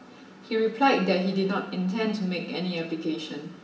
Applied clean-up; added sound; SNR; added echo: none; none; none; reverberation time 1.4 s.